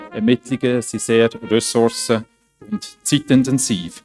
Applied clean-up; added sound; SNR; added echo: neural mask model RNNoise.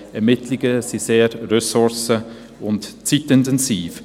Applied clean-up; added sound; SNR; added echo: none; none; none; none.